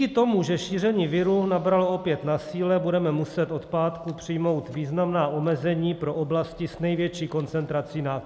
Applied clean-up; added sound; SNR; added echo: none; none; none; none.